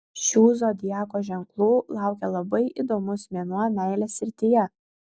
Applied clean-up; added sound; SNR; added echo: none; none; none; none.